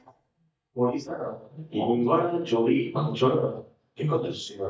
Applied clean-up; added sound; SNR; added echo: neural mask model DeepFilterNet 3.